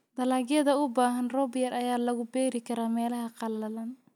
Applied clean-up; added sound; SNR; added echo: none; none; none; none.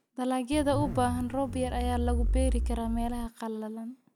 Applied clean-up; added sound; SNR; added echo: none; Zipper (clothing); 0 dB; none.